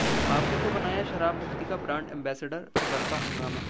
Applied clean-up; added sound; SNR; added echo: none; Explosion; -2 dB; none.